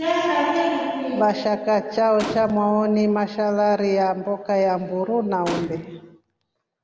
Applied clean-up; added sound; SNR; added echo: none; Gunshot, gunfire; 13 dB; none.